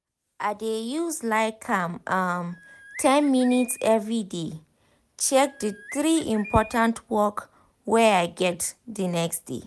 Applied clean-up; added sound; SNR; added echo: none; Bird; 19 dB; none.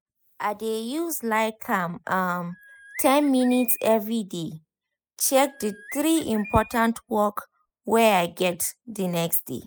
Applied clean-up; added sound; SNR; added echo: classical method spectral subtraction.